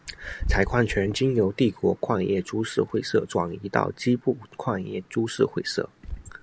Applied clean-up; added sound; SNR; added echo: none; Wind / Bird; 12 dB; none.